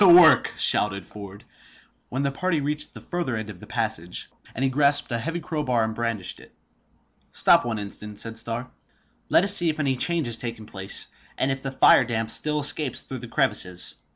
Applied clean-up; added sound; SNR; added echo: none; none; none; none.